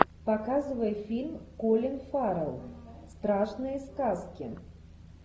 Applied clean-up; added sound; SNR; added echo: none; none; none; none.